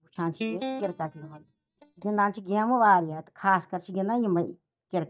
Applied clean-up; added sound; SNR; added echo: neural mask model DeepFilterNet 3.